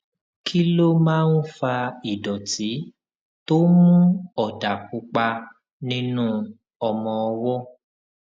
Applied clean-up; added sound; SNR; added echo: none; none; none; none.